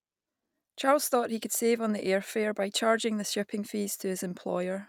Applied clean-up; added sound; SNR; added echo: none; none; none; none.